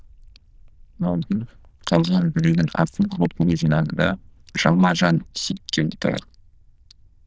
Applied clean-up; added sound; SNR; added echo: neural diffusion model UNIVERSE++.